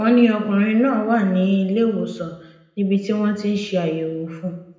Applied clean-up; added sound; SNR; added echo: none; none; none; reverberation time 0.8 s.